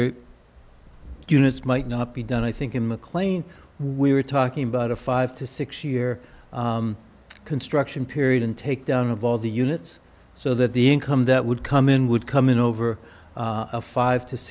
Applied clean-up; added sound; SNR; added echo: none; none; none; none.